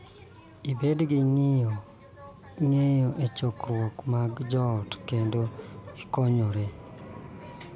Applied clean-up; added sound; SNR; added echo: none; none; none; none.